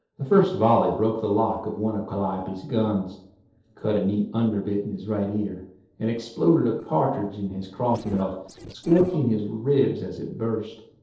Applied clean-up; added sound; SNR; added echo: neural separator model SepFormer DNS4.